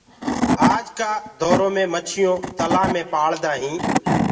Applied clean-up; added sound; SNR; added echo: none; Wood / Tools; 1 dB; reverberation time 0.7 s.